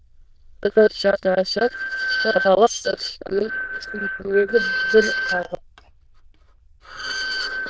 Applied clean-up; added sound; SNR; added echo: neural diffusion model UNIVERSE++.